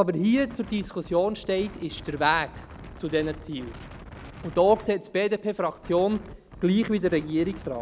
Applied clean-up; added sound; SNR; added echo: none; Wind; 17 dB; none.